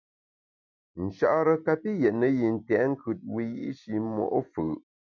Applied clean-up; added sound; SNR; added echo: none; none; none; none.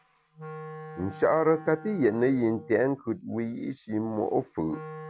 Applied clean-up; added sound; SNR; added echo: none; Wind instrument, woodwind instrument; 17 dB; none.